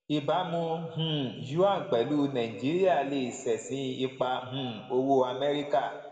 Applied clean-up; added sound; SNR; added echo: none; none; none; reverberation time 1.5 s.